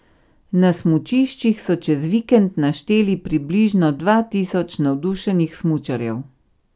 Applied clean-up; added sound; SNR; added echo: none; none; none; none.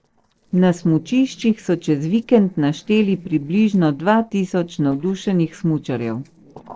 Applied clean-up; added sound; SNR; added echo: neural separator model SepFormer DNS4.